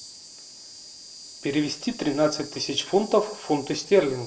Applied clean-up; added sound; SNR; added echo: none; Insect; 18 dB; reverberation time 0.6 s.